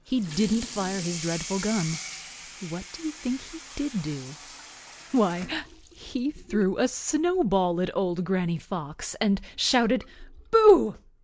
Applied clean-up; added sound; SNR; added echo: none; Sink (filling or washing) / Water tap, faucet; 16 dB; none.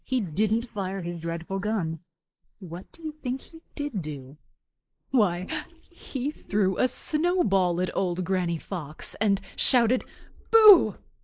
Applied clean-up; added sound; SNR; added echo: neural mask model Resemble Enhance denoiser.